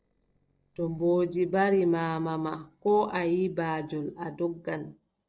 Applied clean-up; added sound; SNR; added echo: neural separator model SepFormer DNS4.